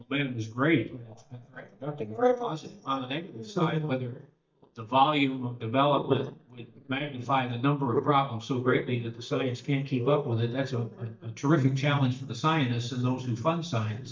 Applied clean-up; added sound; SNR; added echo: neural mask model DeepFilterNet 3.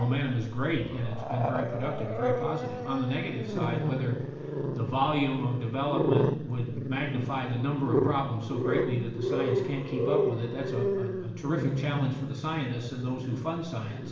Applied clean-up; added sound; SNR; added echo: none; Growling; 1 dB; reverberation time 0.8 s.